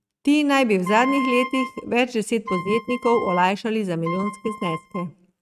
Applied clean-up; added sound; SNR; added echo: neural mask model RNNoise.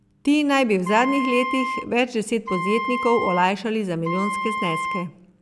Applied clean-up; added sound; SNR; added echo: none; Wind instrument, woodwind instrument; 5 dB; none.